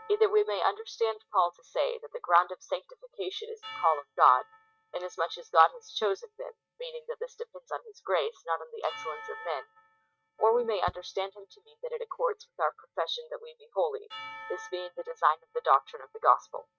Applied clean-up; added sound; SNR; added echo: neural mask model RNNoise.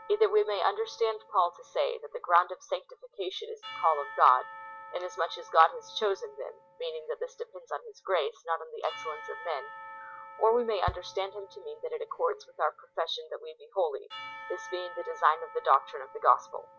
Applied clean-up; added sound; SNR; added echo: none; Bass drum + Church bell / Percussion; 17 dB; none.